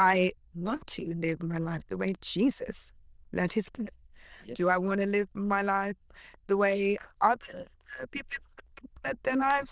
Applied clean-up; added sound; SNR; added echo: neural diffusion model UNIVERSE++.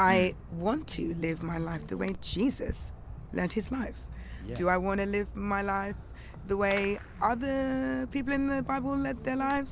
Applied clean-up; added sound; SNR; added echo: none; Fireworks; 11 dB; none.